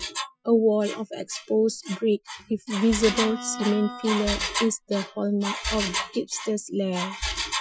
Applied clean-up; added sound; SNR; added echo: classical method Wiener filter.